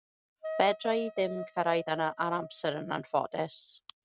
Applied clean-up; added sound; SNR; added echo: neural mask model RNNoise.